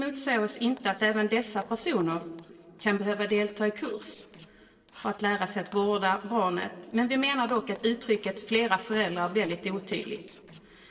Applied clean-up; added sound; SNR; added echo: neural separator model SepFormer DNS4.